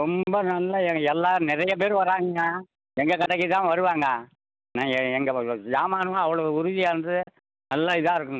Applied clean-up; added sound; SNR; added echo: none; none; none; none.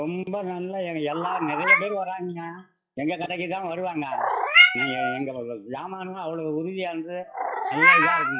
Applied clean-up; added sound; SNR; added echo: classical method WPE with log-MMSE.